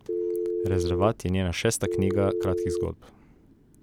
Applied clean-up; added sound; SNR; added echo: none; Telephone; -1 dB; none.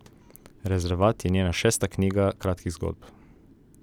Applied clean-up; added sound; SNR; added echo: none; none; none; none.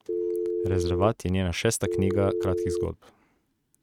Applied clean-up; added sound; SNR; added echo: neural mask model RNNoise.